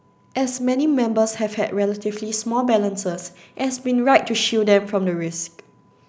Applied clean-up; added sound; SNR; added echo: none; none; none; none.